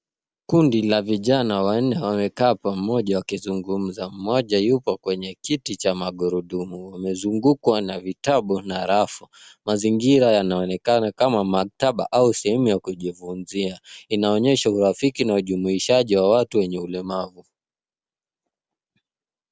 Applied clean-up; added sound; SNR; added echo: none; none; none; none.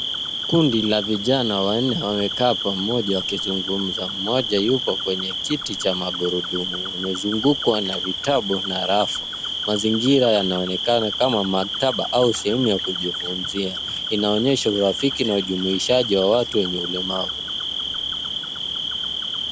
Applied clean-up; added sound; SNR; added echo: none; Cricket; 5 dB; none.